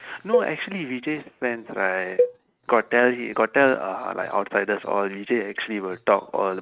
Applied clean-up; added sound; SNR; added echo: neural mask model RNNoise.